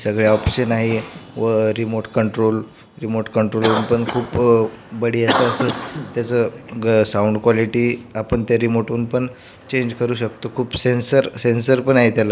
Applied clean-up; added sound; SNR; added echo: none; Cough; 12 dB; none.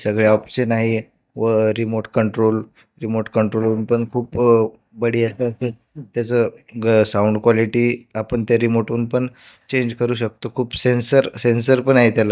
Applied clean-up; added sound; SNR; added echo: neural mask model DeepFilterNet 3.